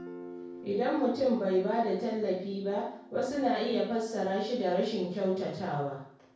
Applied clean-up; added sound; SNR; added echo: none; Guitar; 18 dB; reverberation time 0.6 s.